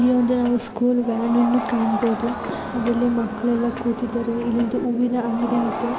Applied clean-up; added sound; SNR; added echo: none; Crowd; 10 dB; none.